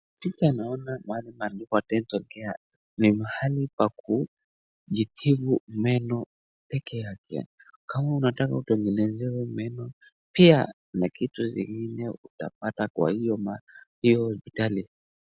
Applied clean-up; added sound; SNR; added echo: none; none; none; none.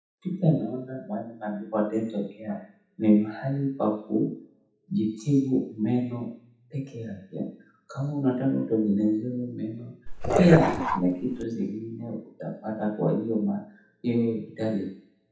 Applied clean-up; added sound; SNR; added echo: none; Dog; -1 dB; reverberation time 0.7 s.